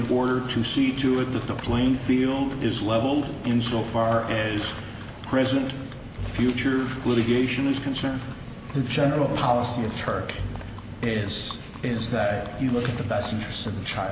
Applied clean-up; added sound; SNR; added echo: none; Bowed string instrument + Livestock, farm animals, working animals; 14 dB; none.